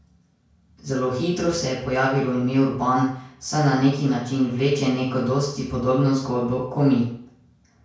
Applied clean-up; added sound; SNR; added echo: none; none; none; reverberation time 0.5 s.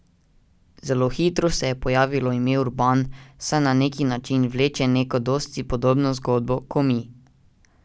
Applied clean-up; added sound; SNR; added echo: none; none; none; none.